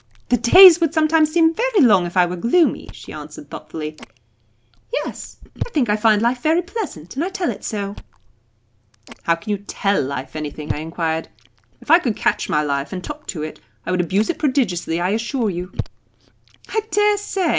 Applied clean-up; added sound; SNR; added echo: none; Chewing, mastication; 16 dB; none.